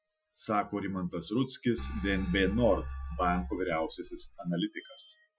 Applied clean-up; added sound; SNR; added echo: classical method Wiener filter.